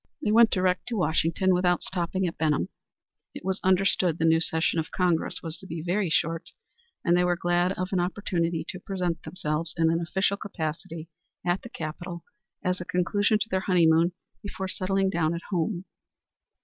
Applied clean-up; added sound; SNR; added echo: none; none; none; none.